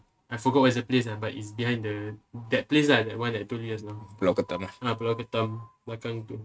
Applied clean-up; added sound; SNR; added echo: neural mask model RNNoise.